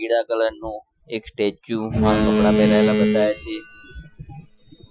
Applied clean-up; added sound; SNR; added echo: classical method Wiener filter.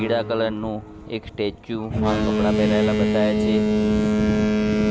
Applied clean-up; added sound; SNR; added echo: none; Boat, Water vehicle; -4 dB; none.